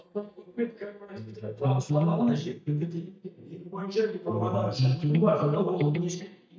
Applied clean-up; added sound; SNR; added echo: neural mask model DeepFilterNet 3.